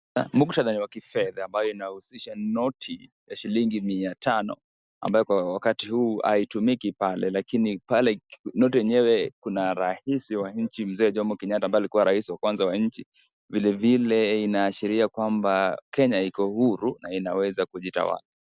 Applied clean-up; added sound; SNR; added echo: none; none; none; none.